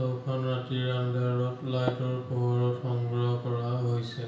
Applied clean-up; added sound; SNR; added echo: none; Tap; 7 dB; reverberation time 0.5 s.